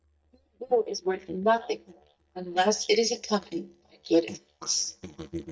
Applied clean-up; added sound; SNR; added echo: neural mask model DeepFilterNet 3.